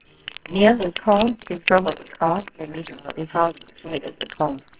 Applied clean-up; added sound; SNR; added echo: neural separator model SepFormer WHAMR!.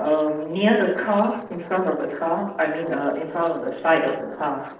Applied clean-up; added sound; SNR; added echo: neural separator model SepFormer DNS4.